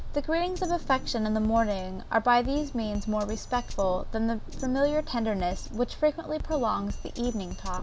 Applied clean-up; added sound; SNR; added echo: none; Drum kit; 7 dB; none.